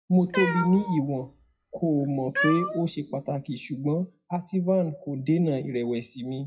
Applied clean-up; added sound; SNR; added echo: classical method WPE with log-MMSE.